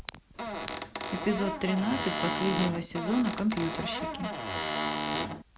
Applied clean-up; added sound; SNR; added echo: none; Squeak / Cupboard open or close; 2 dB; none.